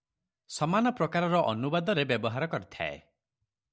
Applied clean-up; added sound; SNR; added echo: none; none; none; none.